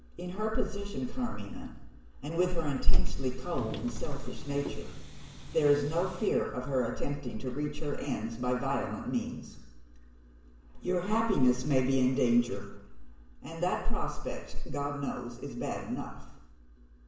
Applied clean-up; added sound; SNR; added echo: none; Subway, metro, underground; 16 dB; reverberation time 0.7 s.